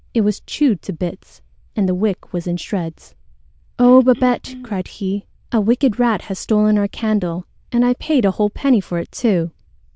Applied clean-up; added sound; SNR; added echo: neural diffusion model UNIVERSE++.